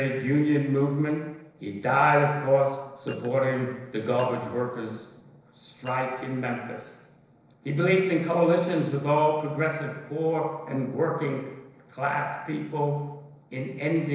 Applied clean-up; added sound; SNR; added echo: neural separator model SepFormer DNS4.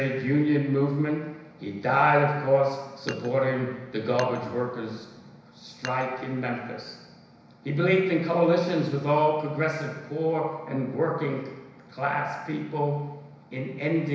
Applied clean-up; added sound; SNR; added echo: none; Dishes, pots, and pans; 18 dB; reverberation time 1.0 s.